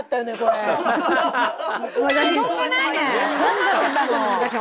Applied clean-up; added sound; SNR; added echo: none; none; none; none.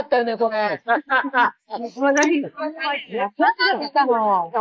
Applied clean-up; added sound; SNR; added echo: neural mask model Resemble Enhance denoiser.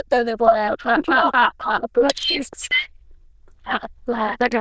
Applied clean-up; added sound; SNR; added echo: neural diffusion model UNIVERSE++.